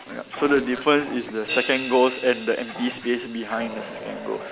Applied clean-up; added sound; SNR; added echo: none; Fire + Crash cymbal; 11 dB; none.